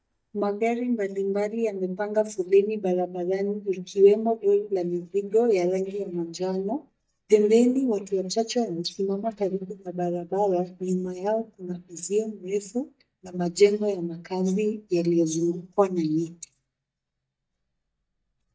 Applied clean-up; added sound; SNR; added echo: neural mask model DeepFilterNet 3.